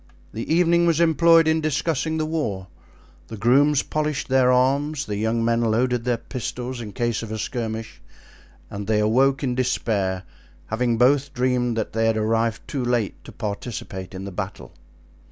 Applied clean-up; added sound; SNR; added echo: none; none; none; none.